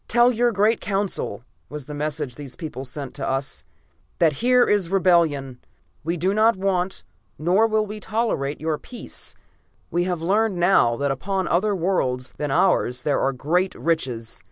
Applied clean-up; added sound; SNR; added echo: none; none; none; none.